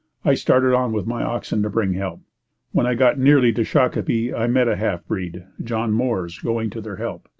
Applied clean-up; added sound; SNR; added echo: none; none; none; none.